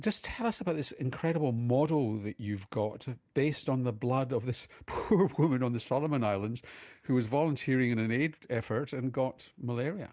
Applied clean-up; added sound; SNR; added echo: none; none; none; none.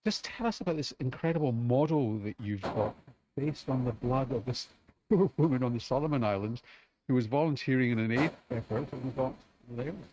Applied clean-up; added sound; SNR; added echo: neural mask model RNNoise.